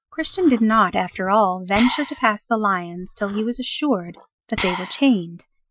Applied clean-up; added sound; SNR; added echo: classical method Wiener filter.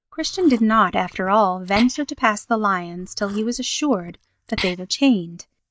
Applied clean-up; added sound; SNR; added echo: neural mask model DeepFilterNet 3.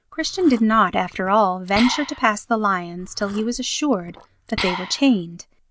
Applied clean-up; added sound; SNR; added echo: none; Liquid; 13 dB; none.